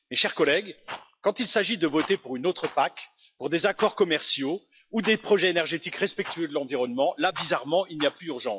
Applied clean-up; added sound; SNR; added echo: classical method log-MMSE.